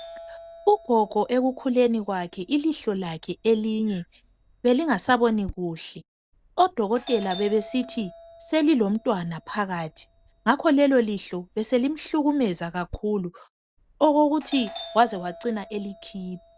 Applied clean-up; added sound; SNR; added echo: none; Doorbell; 20 dB; none.